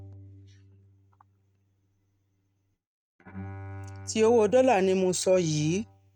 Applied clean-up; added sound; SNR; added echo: neural mask model RNNoise.